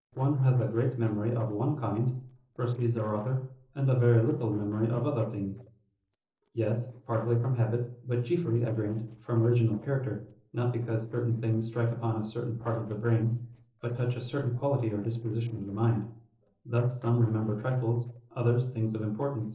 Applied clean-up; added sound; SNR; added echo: neural separator model SepFormer DNS4.